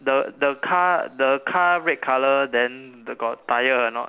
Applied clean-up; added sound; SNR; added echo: none; none; none; none.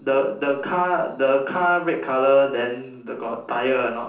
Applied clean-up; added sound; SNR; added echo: none; none; none; reverberation time 0.6 s.